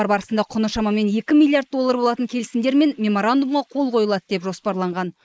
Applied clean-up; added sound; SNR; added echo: neural mask model Resemble Enhance denoiser.